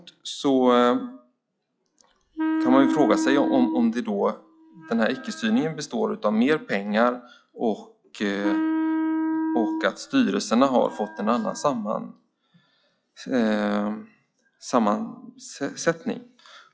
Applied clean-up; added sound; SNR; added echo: classical method log-MMSE.